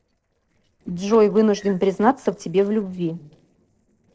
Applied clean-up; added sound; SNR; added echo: neural separator model SepFormer DNS4.